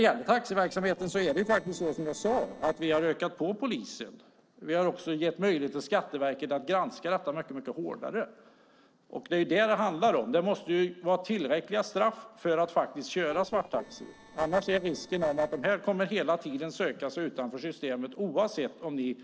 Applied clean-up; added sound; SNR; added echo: neural separator model SepFormer DNS4.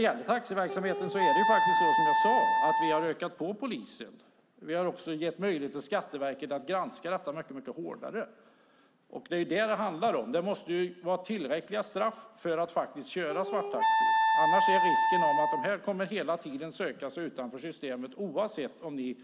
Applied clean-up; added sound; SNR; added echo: none; Wind instrument, woodwind instrument; -5 dB; none.